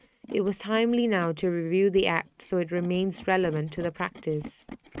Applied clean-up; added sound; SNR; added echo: neural mask model RNNoise.